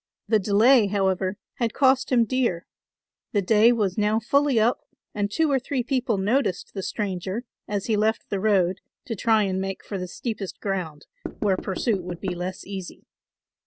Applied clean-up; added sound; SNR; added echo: none; Knock / Wood; 10 dB; none.